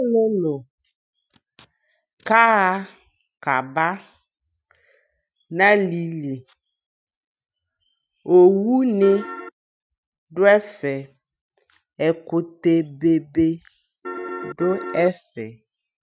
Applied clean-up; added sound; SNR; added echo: classical method Wiener filter.